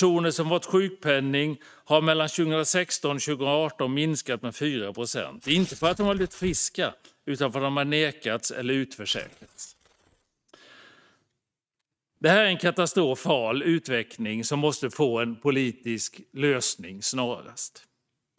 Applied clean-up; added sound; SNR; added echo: neural mask model RNNoise.